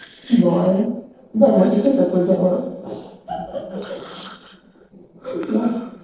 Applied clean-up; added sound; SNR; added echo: neural separator model SepFormer DNS4.